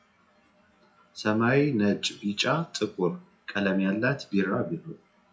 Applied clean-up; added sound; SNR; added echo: classical method WPE with log-MMSE.